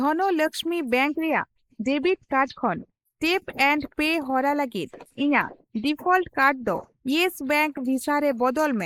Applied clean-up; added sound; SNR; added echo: neural mask model Resemble Enhance denoiser.